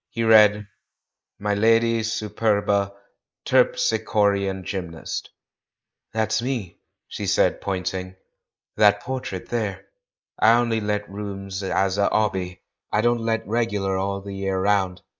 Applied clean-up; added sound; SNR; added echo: neural mask model Resemble Enhance denoiser.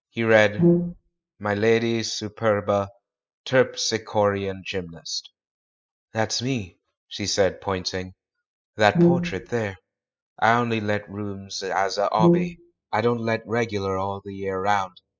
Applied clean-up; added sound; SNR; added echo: classical method spectral subtraction.